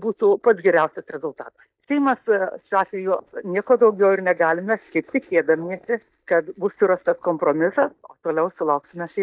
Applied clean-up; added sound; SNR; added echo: neural mask model DeepFilterNet 3.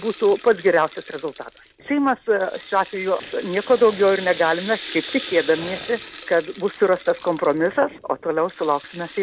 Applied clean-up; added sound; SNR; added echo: none; Rattle (instrument); 17 dB; none.